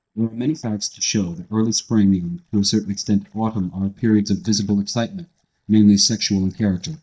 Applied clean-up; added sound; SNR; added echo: neural mask model DeepFilterNet 3.